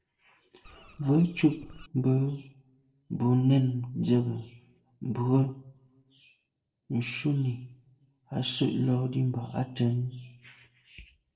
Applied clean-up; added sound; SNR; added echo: neural separator model SepFormer DNS4.